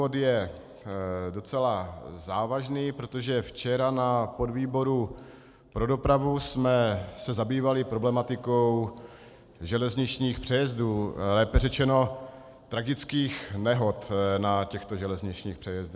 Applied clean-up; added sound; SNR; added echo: none; none; none; none.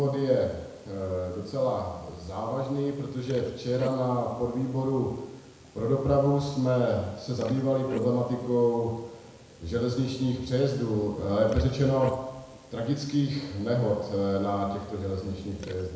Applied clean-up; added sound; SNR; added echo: none; Burping, eructation; 19 dB; reverberation time 1.0 s.